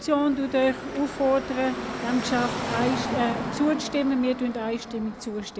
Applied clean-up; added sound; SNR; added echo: none; Car passing by / Traffic noise, roadway noise; 7 dB; none.